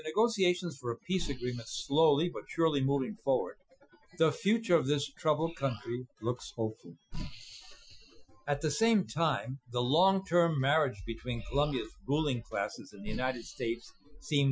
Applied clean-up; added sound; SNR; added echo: classical method Wiener filter.